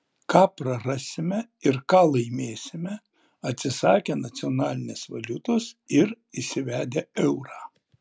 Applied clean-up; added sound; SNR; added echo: none; none; none; none.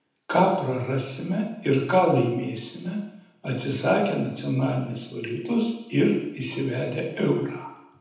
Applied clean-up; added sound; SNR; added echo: none; none; none; reverberation time 0.9 s.